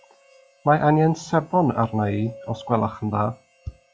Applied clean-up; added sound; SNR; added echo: classical method log-MMSE.